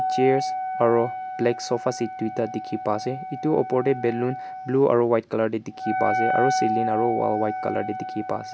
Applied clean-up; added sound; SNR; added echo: none; Wind instrument, woodwind instrument; 4 dB; none.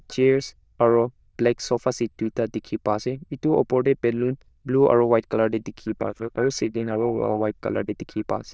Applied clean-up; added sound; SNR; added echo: neural diffusion model UNIVERSE++.